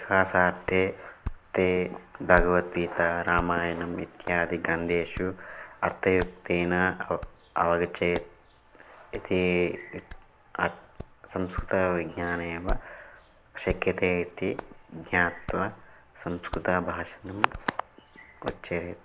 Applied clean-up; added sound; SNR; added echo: none; Hands; 13 dB; none.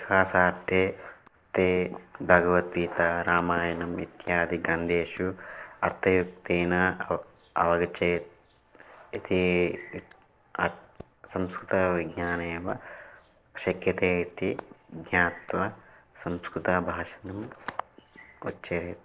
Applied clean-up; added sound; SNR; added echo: neural separator model SepFormer DNS4.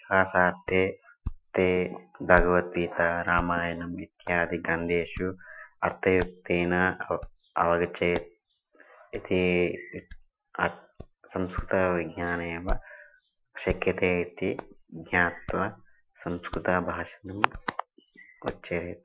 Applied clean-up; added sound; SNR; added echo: classical method Wiener filter.